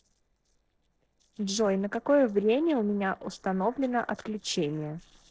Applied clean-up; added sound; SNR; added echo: neural separator model SepFormer DNS4.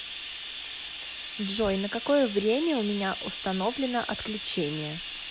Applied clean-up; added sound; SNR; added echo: none; Bathtub (filling or washing); 7 dB; none.